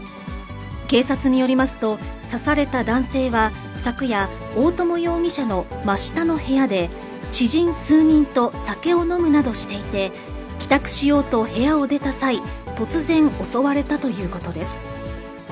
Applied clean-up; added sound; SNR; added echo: none; none; none; none.